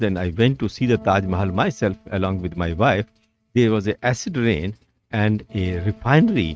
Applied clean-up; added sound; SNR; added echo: neural mask model RNNoise.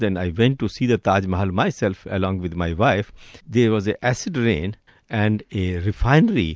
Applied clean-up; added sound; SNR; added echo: none; none; none; none.